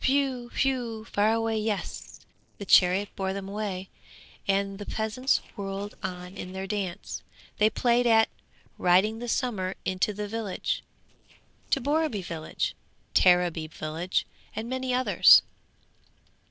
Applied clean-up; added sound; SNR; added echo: neural separator model SepFormer DNS4.